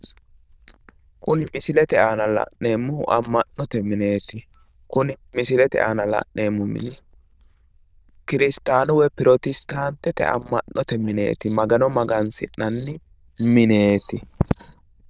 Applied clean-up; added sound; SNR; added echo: neural diffusion model UNIVERSE++.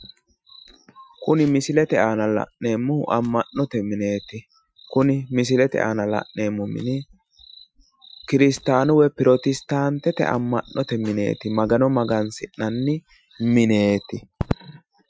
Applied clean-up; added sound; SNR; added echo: classical method Wiener filter.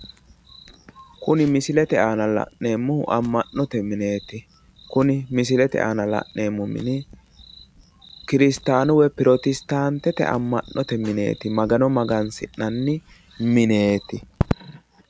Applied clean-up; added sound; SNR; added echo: none; Crackle; 17 dB; none.